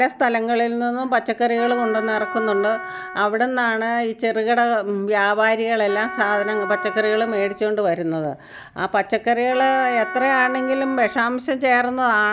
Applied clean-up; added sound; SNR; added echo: none; Wind instrument, woodwind instrument; 10 dB; none.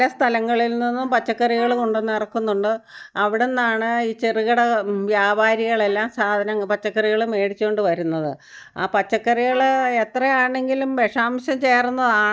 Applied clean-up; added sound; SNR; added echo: neural mask model DeepFilterNet 3.